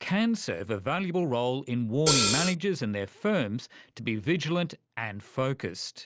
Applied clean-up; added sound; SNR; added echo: none; Hi-hat; -4 dB; none.